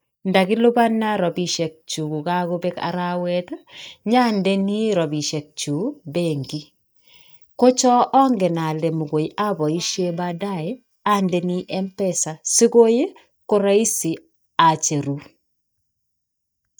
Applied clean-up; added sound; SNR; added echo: neural mask model DeepFilterNet 3.